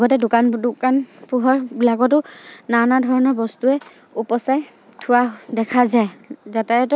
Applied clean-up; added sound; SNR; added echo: none; none; none; none.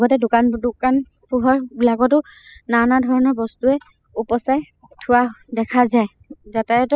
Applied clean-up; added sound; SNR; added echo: classical method spectral subtraction.